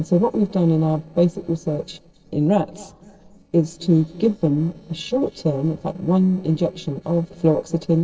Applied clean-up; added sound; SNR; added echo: neural separator model SepFormer DNS4.